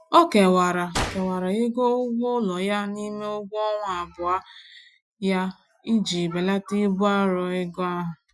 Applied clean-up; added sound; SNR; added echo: classical method Wiener filter.